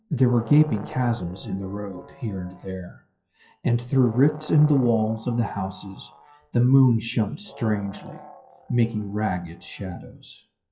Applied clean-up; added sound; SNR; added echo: classical method WPE with log-MMSE.